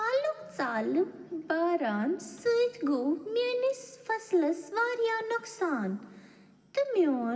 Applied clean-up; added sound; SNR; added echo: none; none; none; reverberation time 1.5 s.